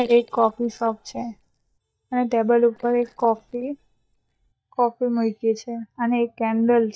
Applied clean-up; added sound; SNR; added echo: neural mask model DeepFilterNet 3.